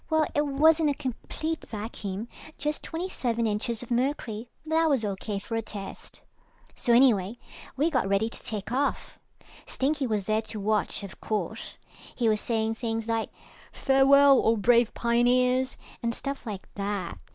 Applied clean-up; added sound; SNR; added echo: neural mask model Resemble Enhance denoiser.